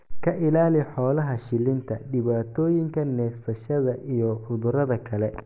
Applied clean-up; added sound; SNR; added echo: none; none; none; none.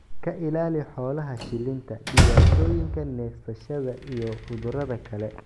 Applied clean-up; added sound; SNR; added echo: none; Slam; -5 dB; none.